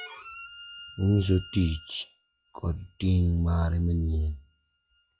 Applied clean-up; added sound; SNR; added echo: classical method log-MMSE.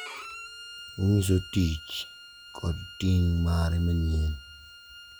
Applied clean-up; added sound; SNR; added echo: none; Bowed string instrument; 17 dB; none.